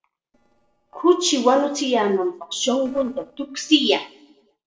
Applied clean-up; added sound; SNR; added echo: neural separator model SepFormer DNS4.